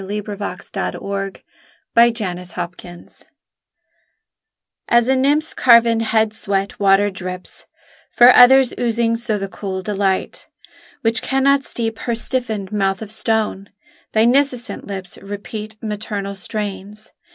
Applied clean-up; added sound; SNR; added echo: none; none; none; none.